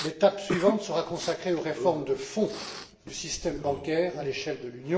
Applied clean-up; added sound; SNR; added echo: none; Respiratory sounds; 11 dB; reverberation time 0.6 s.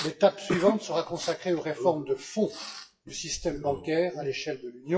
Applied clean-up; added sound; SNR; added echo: classical method WPE with log-MMSE.